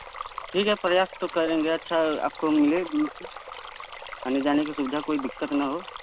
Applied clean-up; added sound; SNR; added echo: none; Stream; 13 dB; none.